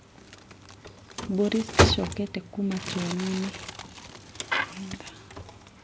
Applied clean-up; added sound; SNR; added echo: none; Crumpling, crinkling; 0 dB; none.